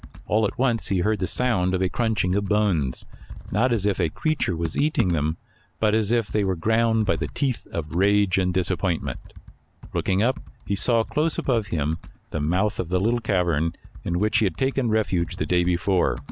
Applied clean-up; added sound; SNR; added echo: none; Computer keyboard; 16 dB; none.